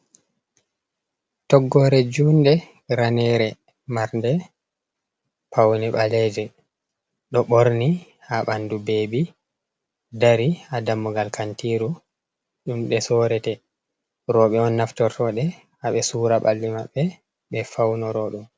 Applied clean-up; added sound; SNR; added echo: none; none; none; none.